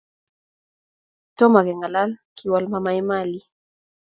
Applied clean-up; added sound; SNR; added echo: none; none; none; none.